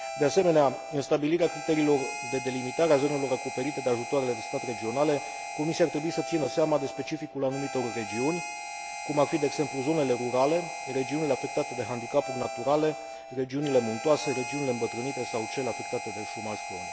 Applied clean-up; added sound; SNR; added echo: none; Harmonica; 9 dB; none.